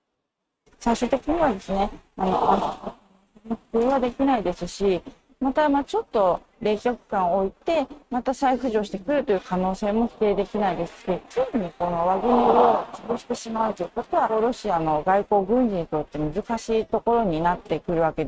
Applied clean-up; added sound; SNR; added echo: neural mask model RNNoise.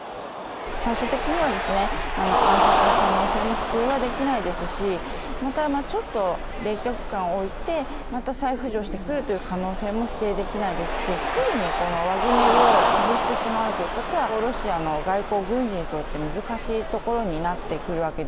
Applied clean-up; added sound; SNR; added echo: none; Cheering; 1 dB; none.